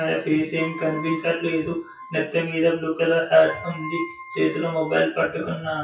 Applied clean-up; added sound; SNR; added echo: classical method WPE with log-MMSE.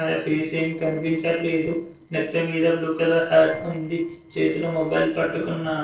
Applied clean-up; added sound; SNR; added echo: neural separator model SepFormer DNS4.